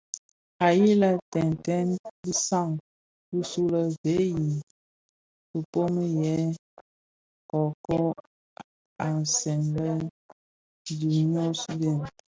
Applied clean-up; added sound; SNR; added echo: none; none; none; none.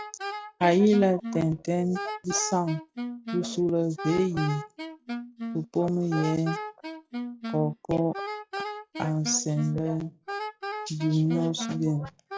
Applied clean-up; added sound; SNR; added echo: classical method log-MMSE.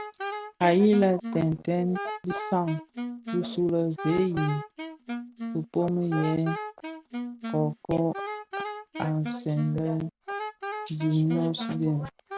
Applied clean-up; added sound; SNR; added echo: none; Wind instrument, woodwind instrument; 9 dB; none.